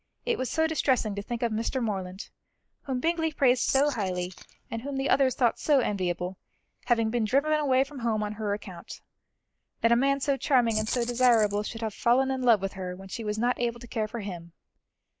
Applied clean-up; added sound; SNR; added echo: neural mask model Resemble Enhance denoiser.